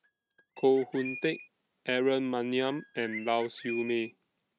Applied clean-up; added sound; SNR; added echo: neural mask model RNNoise.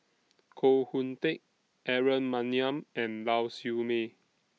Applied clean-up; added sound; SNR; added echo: none; none; none; none.